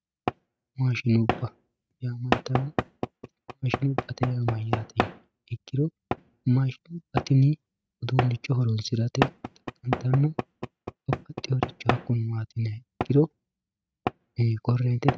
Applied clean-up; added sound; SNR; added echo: neural mask model RNNoise.